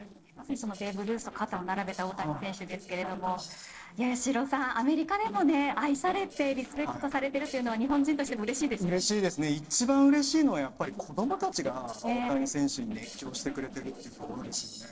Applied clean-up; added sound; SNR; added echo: neural separator model SepFormer DNS4.